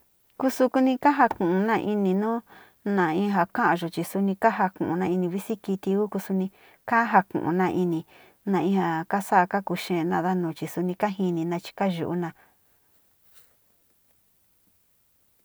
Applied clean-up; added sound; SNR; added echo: none; none; none; none.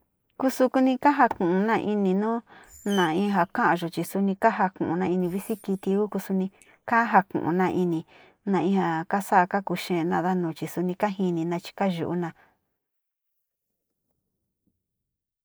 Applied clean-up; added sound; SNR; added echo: neural mask model Resemble Enhance denoiser.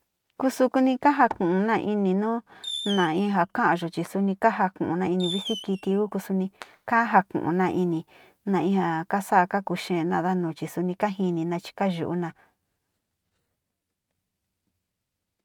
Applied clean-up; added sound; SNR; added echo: neural mask model RNNoise.